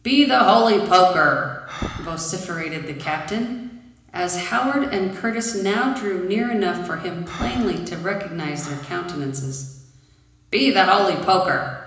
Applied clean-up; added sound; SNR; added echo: none; Breathing; 19 dB; reverberation time 1.0 s.